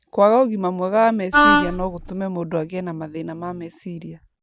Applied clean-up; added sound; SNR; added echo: none; Wind instrument, woodwind instrument; -4 dB; none.